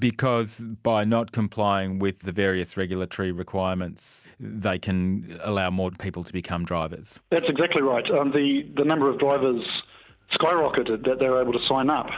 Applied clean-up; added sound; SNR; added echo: none; none; none; none.